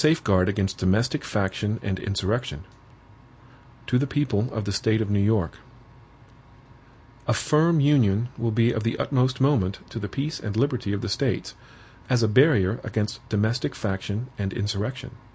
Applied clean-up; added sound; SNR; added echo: none; none; none; none.